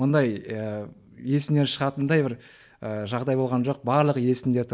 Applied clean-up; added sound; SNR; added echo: none; none; none; none.